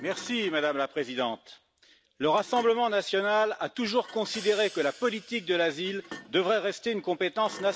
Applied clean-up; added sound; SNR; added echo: none; Hi-hat + Thump, thud; 20 dB; none.